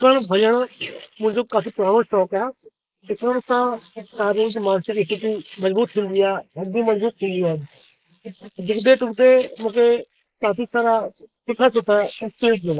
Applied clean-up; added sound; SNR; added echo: neural mask model Resemble Enhance denoiser.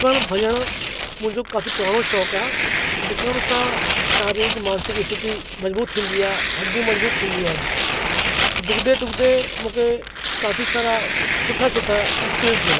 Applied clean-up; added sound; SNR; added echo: none; Tearing; -1 dB; none.